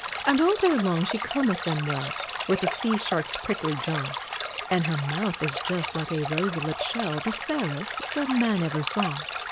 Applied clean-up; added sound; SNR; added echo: none; Stream; 2 dB; none.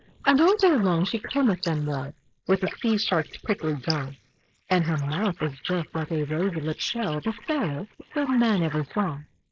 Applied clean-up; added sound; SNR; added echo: neural mask model Resemble Enhance denoiser.